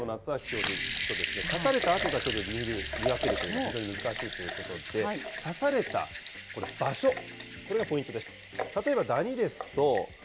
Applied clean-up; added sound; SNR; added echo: none; Sink (filling or washing) / Water tap, faucet / Liquid; 3 dB; none.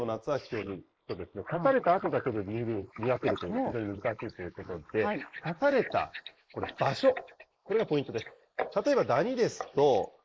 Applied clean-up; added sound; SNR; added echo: neural mask model Resemble Enhance denoiser.